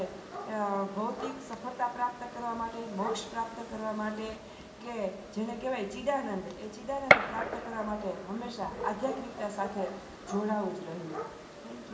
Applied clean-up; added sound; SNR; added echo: none; Gunshot, gunfire; 2 dB; reverberation time 1.7 s.